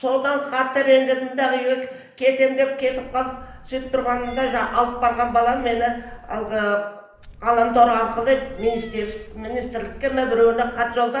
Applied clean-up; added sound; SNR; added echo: none; Cat; 19 dB; reverberation time 0.8 s.